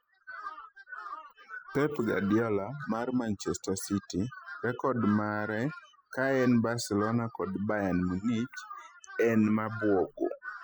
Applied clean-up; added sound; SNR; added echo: classical method spectral subtraction.